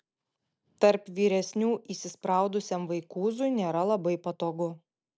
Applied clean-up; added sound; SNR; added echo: none; none; none; none.